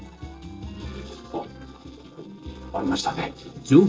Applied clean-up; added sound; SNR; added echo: neural separator model SepFormer DNS4.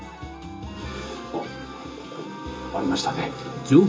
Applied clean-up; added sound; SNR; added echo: none; Wind instrument, woodwind instrument; 17 dB; reverberation time 0.2 s.